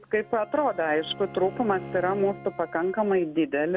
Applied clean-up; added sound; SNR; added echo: none; Bowed string instrument + Bowed string instrument; 16 dB; none.